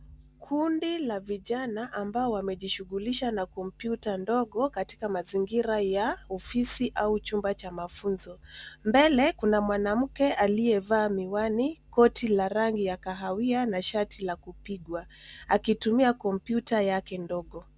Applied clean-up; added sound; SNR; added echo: none; none; none; none.